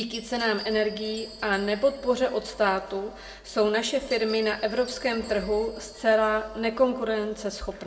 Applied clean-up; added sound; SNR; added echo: none; Glass; 18 dB; reverberation time 0.4 s.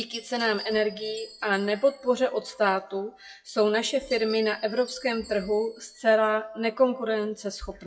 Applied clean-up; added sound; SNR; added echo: classical method WPE with log-MMSE.